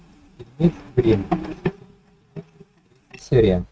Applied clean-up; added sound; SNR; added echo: neural mask model RNNoise.